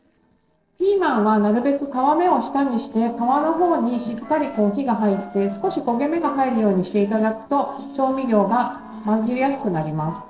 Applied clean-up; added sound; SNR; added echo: neural separator model SepFormer DNS4.